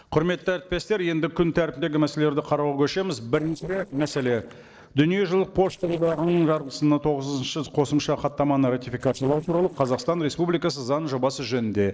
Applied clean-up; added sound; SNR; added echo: neural separator model SepFormer DNS4.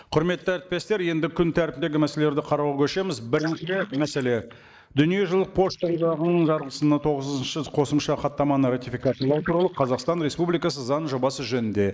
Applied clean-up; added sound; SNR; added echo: neural mask model Resemble Enhance denoiser.